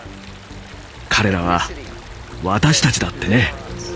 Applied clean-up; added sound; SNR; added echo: none; Stream; 19 dB; none.